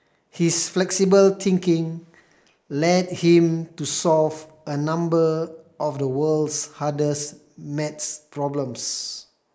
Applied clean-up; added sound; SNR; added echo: neural mask model Resemble Enhance denoiser.